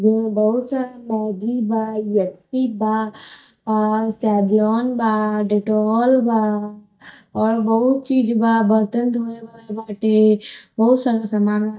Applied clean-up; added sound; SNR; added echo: neural mask model DeepFilterNet 3.